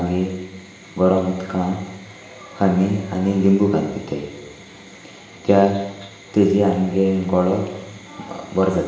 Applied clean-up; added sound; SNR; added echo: none; none; none; reverberation time 0.9 s.